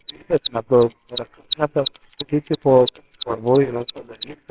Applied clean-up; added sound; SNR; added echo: neural separator model SepFormer WHAMR!.